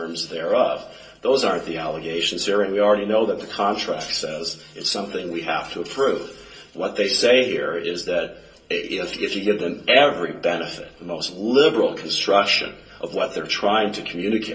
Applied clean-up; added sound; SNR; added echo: none; none; none; reverberation time 0.2 s.